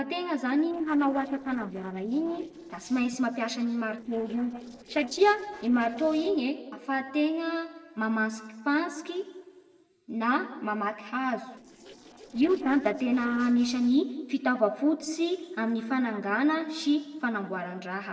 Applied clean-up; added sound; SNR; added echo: neural separator model SepFormer DNS4.